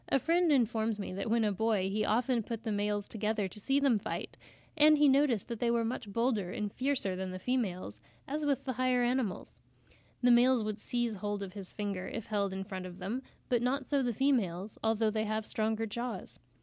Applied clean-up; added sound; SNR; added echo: none; none; none; none.